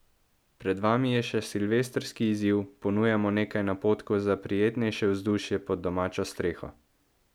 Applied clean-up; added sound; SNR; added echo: none; none; none; none.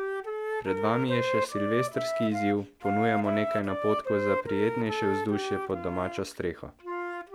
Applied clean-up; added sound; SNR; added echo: none; Wind instrument, woodwind instrument; 2 dB; none.